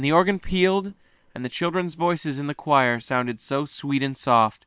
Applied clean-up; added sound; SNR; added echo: neural separator model SepFormer WHAM!.